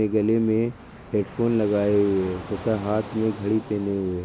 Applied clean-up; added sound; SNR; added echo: none; Fixed-wing aircraft, airplane; 16 dB; none.